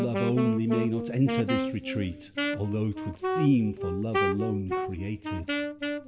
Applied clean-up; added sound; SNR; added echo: none; Wind instrument, woodwind instrument; 2 dB; reverberation time 1.8 s.